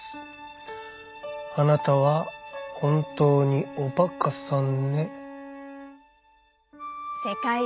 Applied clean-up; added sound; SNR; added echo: none; Wind instrument, woodwind instrument; 17 dB; none.